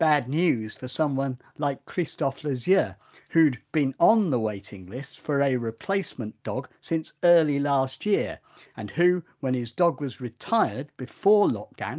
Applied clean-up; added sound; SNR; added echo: none; none; none; none.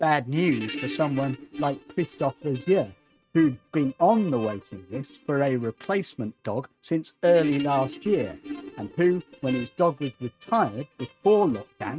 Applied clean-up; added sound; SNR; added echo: neural mask model RNNoise.